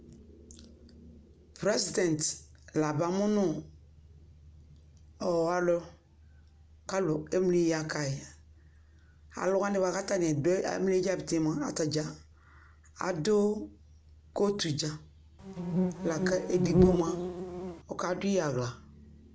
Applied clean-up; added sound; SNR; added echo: none; Insect; -3 dB; none.